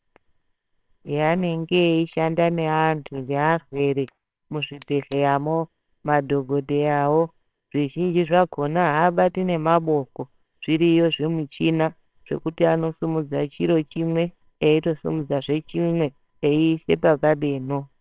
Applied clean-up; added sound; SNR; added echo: neural separator model SepFormer WHAMR!.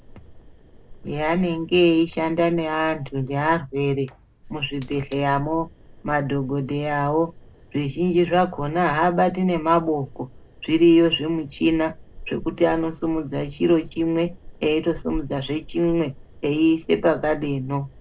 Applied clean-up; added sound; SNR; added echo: none; Fire; 18 dB; reverberation time 0.2 s.